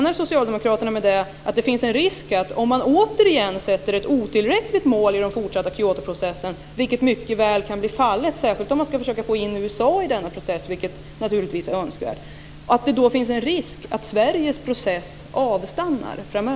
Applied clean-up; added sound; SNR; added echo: none; none; none; none.